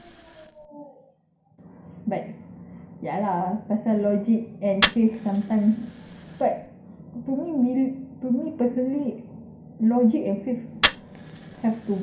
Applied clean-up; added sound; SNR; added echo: none; Fire; 7 dB; reverberation time 0.5 s.